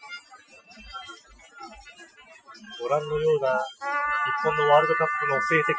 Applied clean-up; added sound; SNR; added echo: classical method Wiener filter.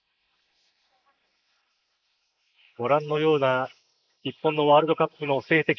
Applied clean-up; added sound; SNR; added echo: neural mask model Resemble Enhance denoiser.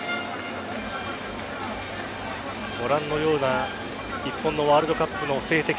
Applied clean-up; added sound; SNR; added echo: none; none; none; none.